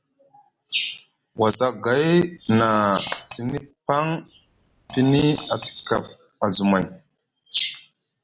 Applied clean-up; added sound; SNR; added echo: none; Fart + Clapping; 17 dB; none.